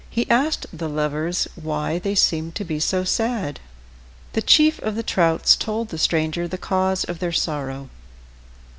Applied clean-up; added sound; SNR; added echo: none; none; none; none.